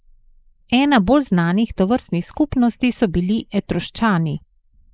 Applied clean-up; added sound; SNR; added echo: neural mask model Resemble Enhance denoiser.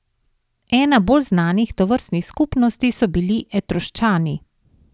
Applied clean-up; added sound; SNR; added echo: none; none; none; none.